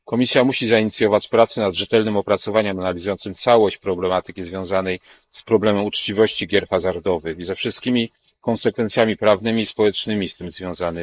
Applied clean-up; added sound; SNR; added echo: neural mask model Resemble Enhance denoiser.